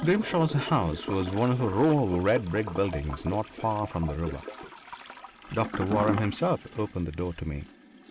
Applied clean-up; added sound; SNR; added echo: none; Toilet flush / Gurgling; 10 dB; none.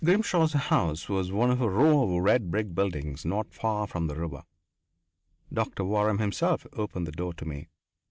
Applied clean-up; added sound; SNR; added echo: none; none; none; none.